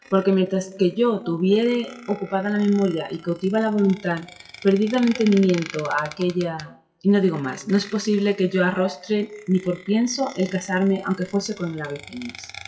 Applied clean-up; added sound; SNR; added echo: classical method WPE with log-MMSE.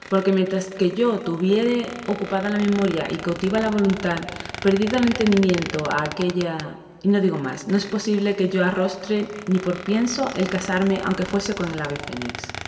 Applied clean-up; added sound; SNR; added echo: none; Squeak; 14 dB; reverberation time 2.6 s.